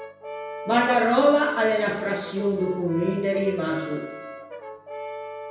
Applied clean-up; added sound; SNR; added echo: none; Brass instrument; 13 dB; reverberation time 0.9 s.